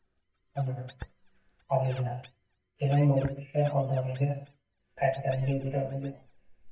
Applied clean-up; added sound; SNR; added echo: neural mask model DeepFilterNet 3.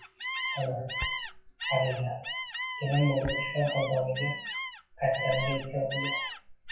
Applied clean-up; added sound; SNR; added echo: classical method WPE with log-MMSE.